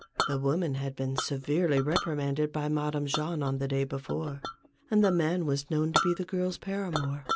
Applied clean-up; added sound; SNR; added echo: none; Chink, clink; 8 dB; none.